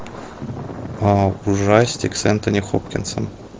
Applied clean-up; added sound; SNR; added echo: none; Thunder; 14 dB; none.